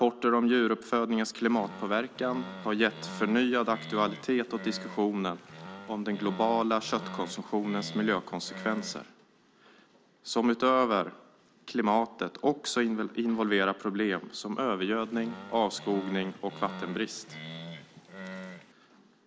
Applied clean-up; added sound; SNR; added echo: none; Animal; 13 dB; none.